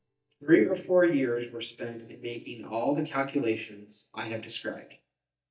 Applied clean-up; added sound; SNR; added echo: neural mask model DeepFilterNet 3.